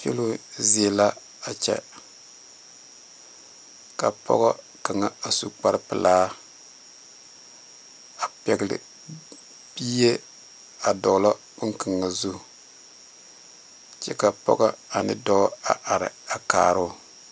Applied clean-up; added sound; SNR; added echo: none; none; none; none.